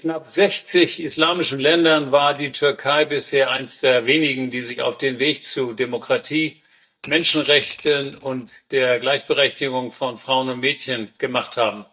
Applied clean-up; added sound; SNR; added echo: neural mask model DeepFilterNet 3.